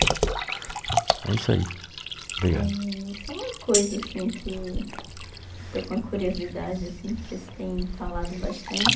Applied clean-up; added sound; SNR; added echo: none; Tambourine + Liquid; 2 dB; none.